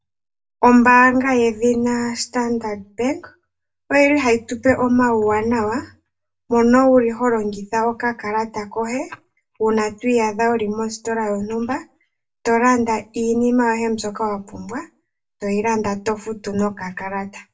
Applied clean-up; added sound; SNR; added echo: none; none; none; reverberation time 0.1 s.